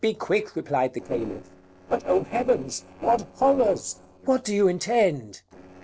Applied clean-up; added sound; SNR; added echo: neural separator model SepFormer DNS4.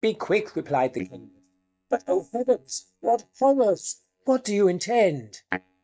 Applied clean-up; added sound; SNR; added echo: neural mask model DeepFilterNet 3.